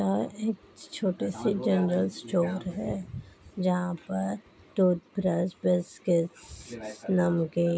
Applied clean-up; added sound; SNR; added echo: none; none; none; none.